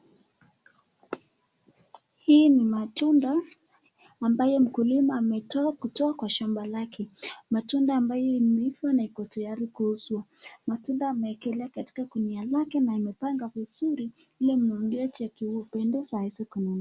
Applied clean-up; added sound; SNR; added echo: none; none; none; none.